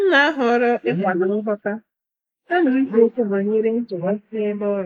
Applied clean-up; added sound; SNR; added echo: neural mask model Resemble Enhance denoiser.